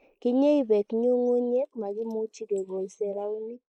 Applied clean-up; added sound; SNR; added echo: neural mask model Resemble Enhance denoiser.